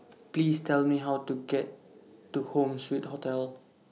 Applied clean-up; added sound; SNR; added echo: none; none; none; none.